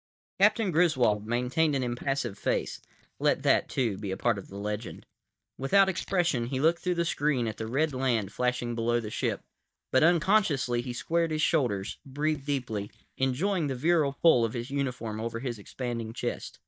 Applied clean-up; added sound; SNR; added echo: neural mask model DeepFilterNet 3.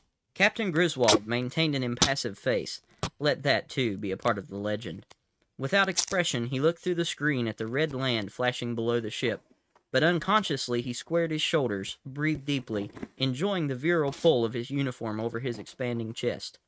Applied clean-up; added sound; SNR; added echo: neural mask model RNNoise.